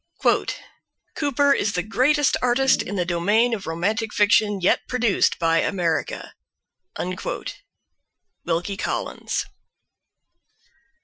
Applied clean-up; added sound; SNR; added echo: classical method Wiener filter.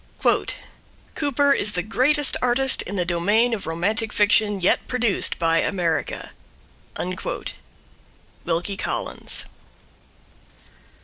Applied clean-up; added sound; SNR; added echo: none; none; none; none.